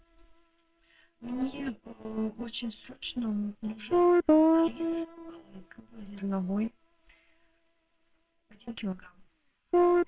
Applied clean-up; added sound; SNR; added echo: neural separator model SepFormer WHAMR!.